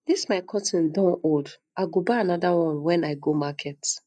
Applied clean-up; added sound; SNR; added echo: neural mask model DeepFilterNet 3.